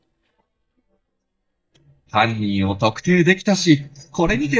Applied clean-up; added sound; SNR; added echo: neural mask model DeepFilterNet 3.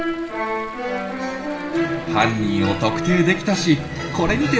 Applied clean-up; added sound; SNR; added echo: none; Chatter / Stream; 18 dB; reverberation time 1.3 s.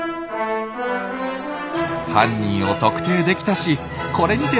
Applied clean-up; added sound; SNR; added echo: none; none; none; none.